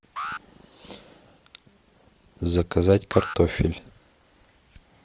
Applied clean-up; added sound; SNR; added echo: none; Alarm; 13 dB; none.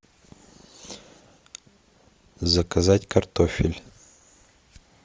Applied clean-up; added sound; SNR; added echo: none; none; none; none.